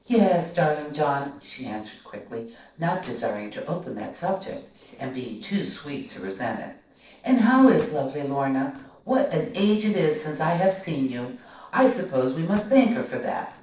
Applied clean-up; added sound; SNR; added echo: neural separator model SepFormer DNS4.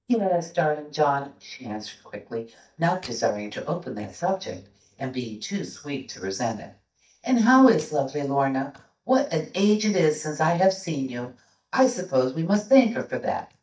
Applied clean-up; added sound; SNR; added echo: neural mask model DeepFilterNet 3.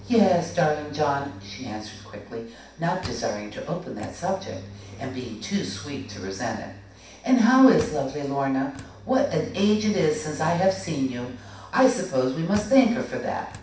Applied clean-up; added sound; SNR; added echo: none; Engine; 18 dB; reverberation time 0.6 s.